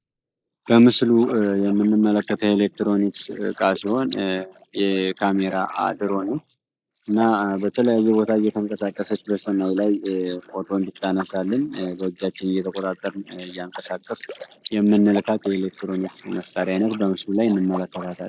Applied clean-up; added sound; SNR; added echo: neural mask model Resemble Enhance denoiser.